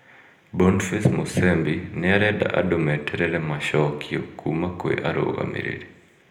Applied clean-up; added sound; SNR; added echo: none; none; none; reverberation time 0.7 s.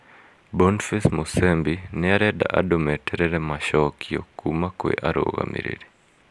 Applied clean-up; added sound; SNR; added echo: none; none; none; none.